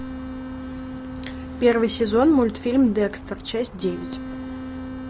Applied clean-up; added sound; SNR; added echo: none; Wind instrument, woodwind instrument; 11 dB; none.